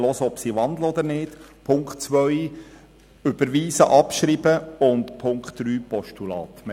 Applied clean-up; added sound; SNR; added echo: none; none; none; none.